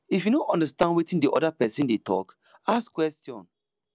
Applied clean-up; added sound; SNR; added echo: none; none; none; none.